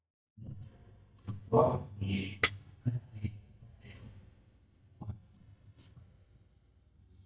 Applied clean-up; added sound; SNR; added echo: neural mask model DeepFilterNet 3.